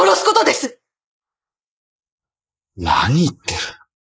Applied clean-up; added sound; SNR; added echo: neural mask model Resemble Enhance denoiser.